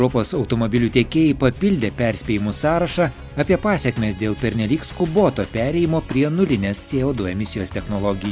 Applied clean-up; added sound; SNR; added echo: none; none; none; none.